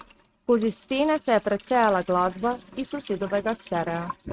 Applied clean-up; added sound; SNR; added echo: neural mask model RNNoise.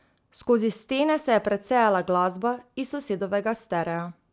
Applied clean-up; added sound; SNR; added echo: none; none; none; none.